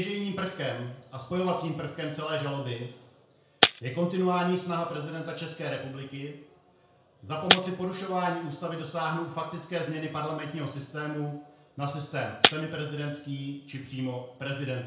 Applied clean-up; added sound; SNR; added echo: none; Shatter; 1 dB; reverberation time 0.5 s.